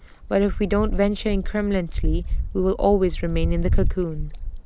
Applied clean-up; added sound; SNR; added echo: none; Wind; 1 dB; none.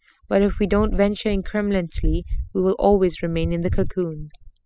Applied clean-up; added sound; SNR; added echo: classical method spectral subtraction.